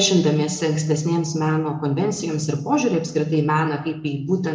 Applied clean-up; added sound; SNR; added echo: none; none; none; reverberation time 0.4 s.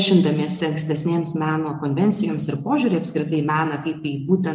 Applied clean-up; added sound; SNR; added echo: none; none; none; none.